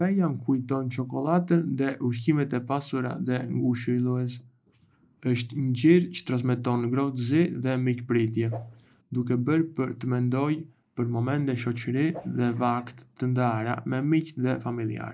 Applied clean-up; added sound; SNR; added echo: neural mask model Resemble Enhance denoiser.